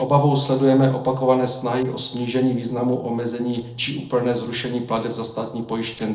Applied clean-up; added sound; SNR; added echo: neural separator model SepFormer DNS4.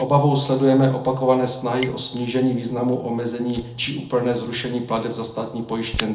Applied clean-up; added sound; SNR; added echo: none; Fire; 18 dB; reverberation time 0.4 s.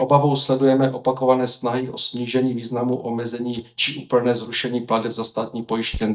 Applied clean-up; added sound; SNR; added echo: neural mask model DeepFilterNet 3.